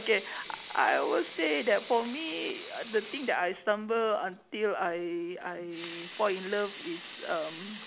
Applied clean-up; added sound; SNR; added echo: none; Sink (filling or washing) / Water tap, faucet / Liquid; 15 dB; none.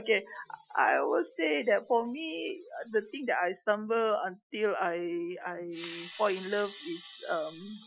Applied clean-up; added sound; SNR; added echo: classical method Wiener filter.